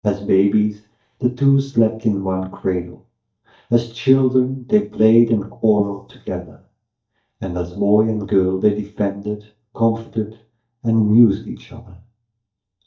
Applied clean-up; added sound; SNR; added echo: neural mask model DeepFilterNet 3.